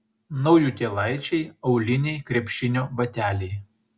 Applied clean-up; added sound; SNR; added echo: none; none; none; none.